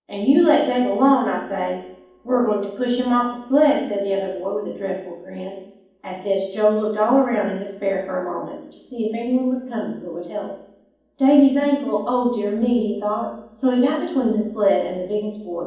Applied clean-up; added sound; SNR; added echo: none; none; none; reverberation time 1.2 s.